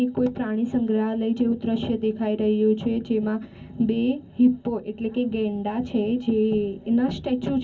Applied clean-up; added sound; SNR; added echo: none; none; none; reverberation time 0.3 s.